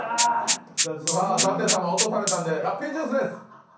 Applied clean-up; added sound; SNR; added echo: none; Rattle (instrument); 3 dB; reverberation time 0.6 s.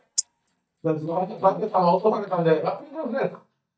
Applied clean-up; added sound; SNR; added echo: neural mask model DeepFilterNet 3.